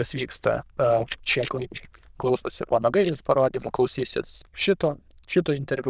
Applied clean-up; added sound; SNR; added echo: neural diffusion model UNIVERSE++.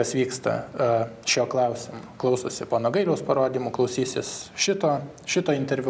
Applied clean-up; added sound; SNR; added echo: none; none; none; none.